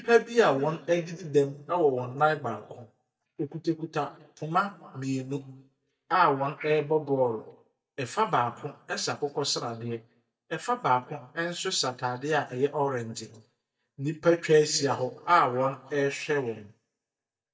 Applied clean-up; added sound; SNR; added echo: neural mask model DeepFilterNet 3.